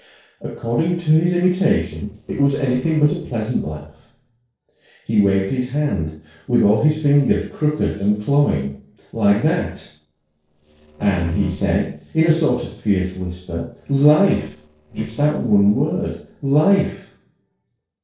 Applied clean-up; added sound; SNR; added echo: neural separator model SepFormer DNS4.